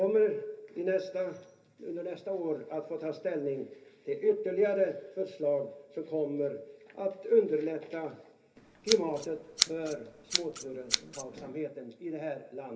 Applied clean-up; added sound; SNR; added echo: none; Scissors; 3 dB; reverberation time 0.3 s.